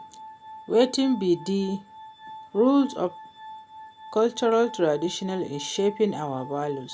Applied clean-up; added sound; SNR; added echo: none; Glass; 18 dB; none.